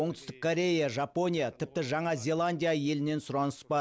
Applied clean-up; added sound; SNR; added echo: none; none; none; none.